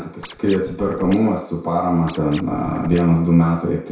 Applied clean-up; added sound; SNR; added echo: none; Scratching (performance technique); 16 dB; reverberation time 0.6 s.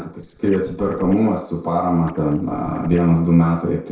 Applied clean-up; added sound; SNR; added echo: neural separator model SepFormer DNS4.